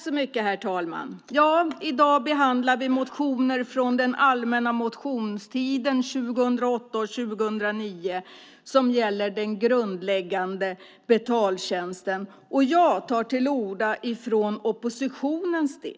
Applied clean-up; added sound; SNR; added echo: none; none; none; none.